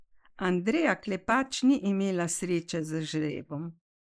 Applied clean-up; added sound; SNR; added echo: neural mask model Resemble Enhance denoiser.